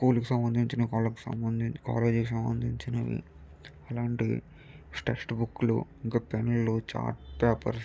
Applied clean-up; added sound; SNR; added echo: none; none; none; none.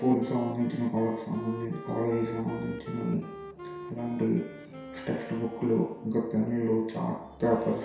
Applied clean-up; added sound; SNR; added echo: none; Wind instrument, woodwind instrument; 14 dB; reverberation time 0.7 s.